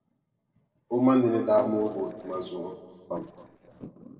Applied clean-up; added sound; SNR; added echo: neural separator model SepFormer DNS4.